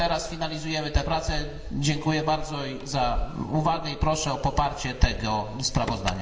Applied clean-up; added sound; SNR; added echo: none; Keys jangling; 10 dB; reverberation time 2.2 s.